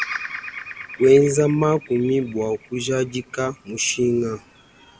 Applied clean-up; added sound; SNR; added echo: none; Bird vocalization, bird call, bird song; 15 dB; none.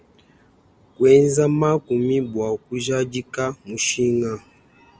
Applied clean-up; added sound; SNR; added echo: none; none; none; none.